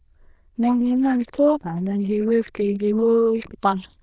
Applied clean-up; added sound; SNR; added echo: neural diffusion model UNIVERSE++.